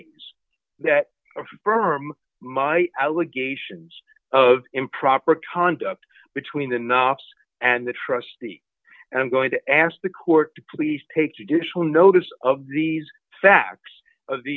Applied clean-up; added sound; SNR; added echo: none; none; none; none.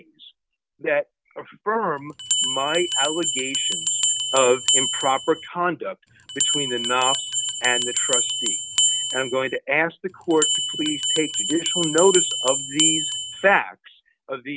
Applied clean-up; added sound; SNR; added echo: none; Bell; -2 dB; none.